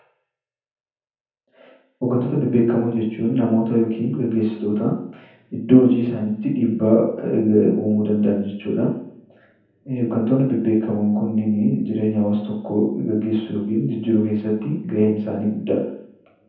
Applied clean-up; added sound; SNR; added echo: none; none; none; reverberation time 0.7 s.